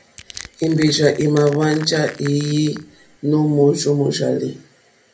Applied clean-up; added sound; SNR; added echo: none; Crushing; 19 dB; reverberation time 0.3 s.